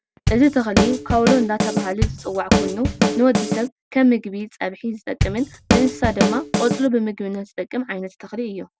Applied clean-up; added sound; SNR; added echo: none; Drum / Drum kit; -1 dB; none.